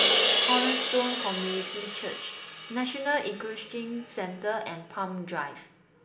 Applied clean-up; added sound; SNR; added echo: none; Crash cymbal; -3 dB; reverberation time 0.9 s.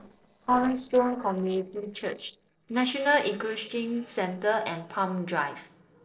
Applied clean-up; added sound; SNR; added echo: neural separator model SepFormer DNS4.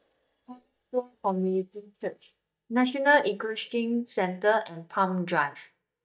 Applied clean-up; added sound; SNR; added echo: neural mask model DeepFilterNet 3.